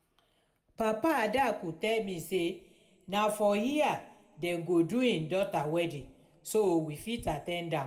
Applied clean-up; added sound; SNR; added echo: none; none; none; reverberation time 0.7 s.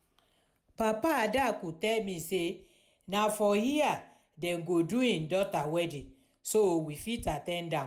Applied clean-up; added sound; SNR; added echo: none; none; none; none.